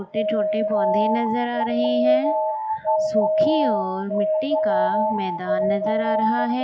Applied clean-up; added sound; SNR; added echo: classical method log-MMSE.